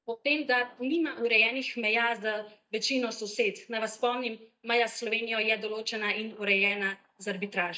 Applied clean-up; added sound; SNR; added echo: neural mask model DeepFilterNet 3.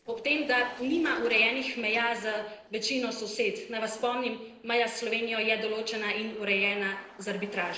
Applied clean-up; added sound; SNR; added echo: neural separator model SepFormer DNS4.